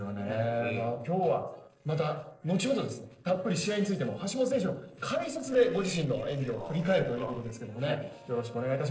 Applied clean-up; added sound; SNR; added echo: neural separator model SepFormer DNS4.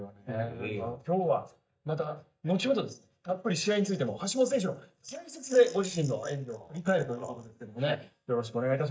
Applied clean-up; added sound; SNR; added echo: neural mask model DeepFilterNet 3.